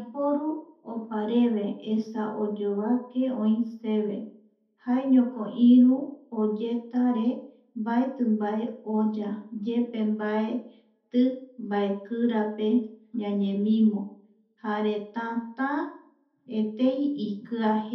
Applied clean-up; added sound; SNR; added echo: none; none; none; reverberation time 0.5 s.